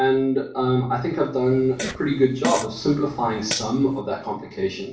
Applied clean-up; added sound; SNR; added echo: none; Fart; 10 dB; reverberation time 0.4 s.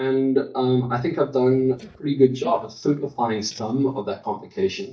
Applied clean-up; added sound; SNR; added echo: neural mask model DeepFilterNet 3.